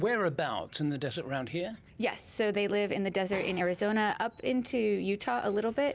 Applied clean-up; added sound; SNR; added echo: none; none; none; none.